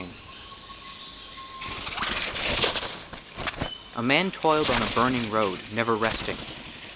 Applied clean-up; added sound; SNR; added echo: none; Bird; 2 dB; none.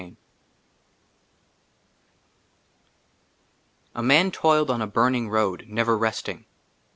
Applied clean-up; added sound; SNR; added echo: none; none; none; none.